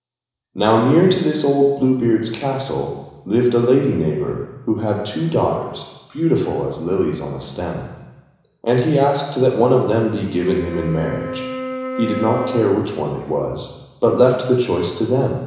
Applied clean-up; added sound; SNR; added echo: none; Wind instrument, woodwind instrument; 9 dB; reverberation time 1.0 s.